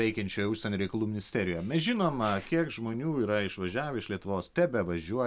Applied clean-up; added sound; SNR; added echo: none; none; none; none.